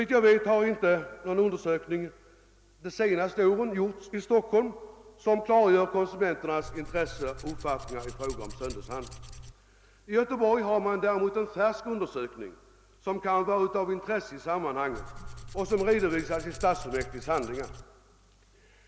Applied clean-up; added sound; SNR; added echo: none; Tools; 13 dB; none.